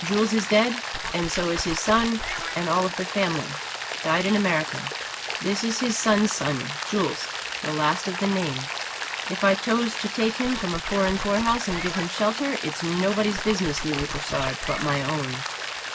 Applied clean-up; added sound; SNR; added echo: none; Scratching (performance technique) + Rain; 5 dB; none.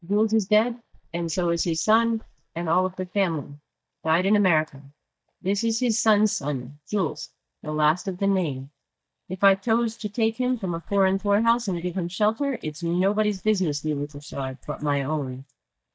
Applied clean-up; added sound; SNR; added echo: neural mask model DeepFilterNet 3.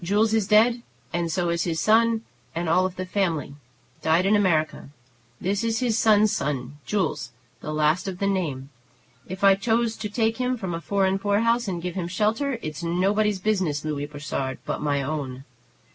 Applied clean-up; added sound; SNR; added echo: none; none; none; none.